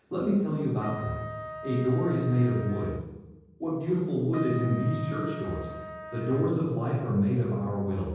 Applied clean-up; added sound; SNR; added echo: none; Trumpet; 13 dB; reverberation time 1.3 s.